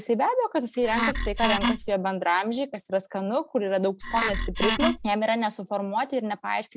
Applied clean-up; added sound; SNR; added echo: none; Wood; 0 dB; none.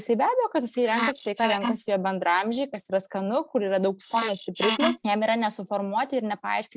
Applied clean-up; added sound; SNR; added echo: neural mask model Resemble Enhance denoiser.